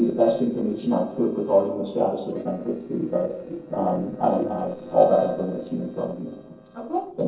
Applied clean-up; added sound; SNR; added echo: neural separator model SepFormer DNS4.